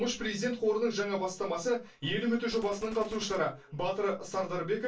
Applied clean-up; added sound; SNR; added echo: neural separator model SepFormer DNS4.